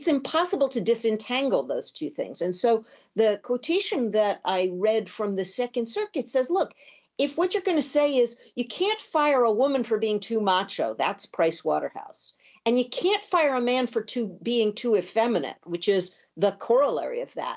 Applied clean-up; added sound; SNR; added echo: none; none; none; none.